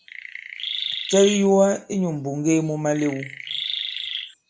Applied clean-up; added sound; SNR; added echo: none; Chirp, tweet; 8 dB; none.